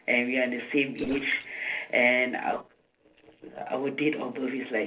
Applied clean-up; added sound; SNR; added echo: neural separator model SepFormer DNS4.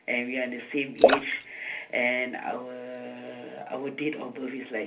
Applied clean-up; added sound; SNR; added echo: none; Splash, splatter; -4 dB; reverberation time 0.3 s.